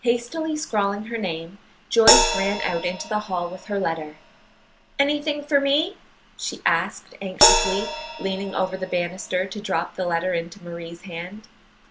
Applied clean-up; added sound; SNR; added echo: none; Crash cymbal; 2 dB; none.